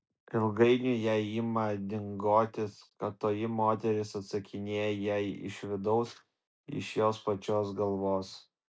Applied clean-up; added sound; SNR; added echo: none; none; none; none.